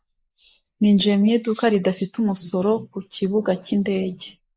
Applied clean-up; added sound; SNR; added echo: neural mask model Resemble Enhance denoiser.